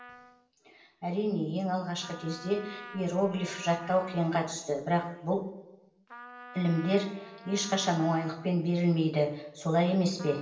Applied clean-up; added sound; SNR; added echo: none; Trumpet; 19 dB; reverberation time 0.7 s.